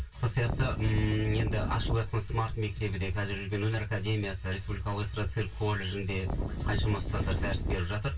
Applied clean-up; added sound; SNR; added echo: none; Wind; 2 dB; reverberation time 0.1 s.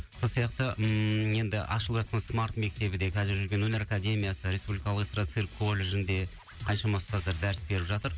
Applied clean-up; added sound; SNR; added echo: none; none; none; none.